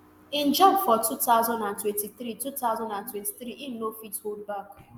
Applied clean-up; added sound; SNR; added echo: none; none; none; none.